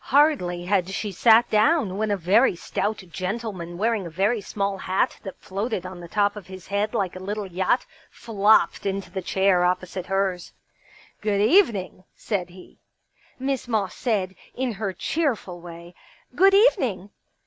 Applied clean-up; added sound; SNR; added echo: none; none; none; none.